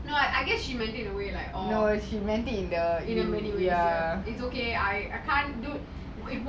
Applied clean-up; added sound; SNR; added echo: none; none; none; none.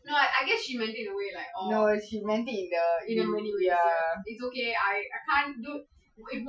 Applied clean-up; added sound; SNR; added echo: classical method Wiener filter.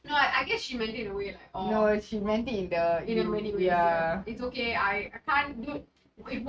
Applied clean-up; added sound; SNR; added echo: neural mask model RNNoise.